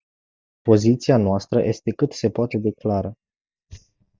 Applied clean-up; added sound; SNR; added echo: neural mask model DeepFilterNet 3.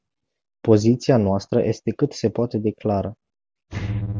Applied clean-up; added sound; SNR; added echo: none; none; none; none.